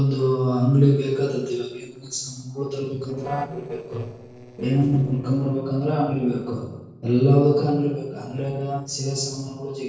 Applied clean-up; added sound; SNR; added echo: neural separator model SepFormer DNS4.